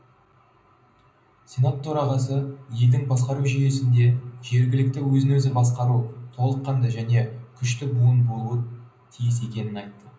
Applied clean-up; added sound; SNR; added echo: none; none; none; reverberation time 0.5 s.